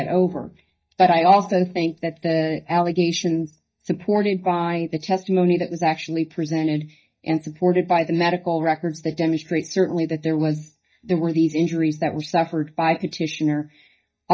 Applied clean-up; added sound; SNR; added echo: neural mask model DeepFilterNet 3.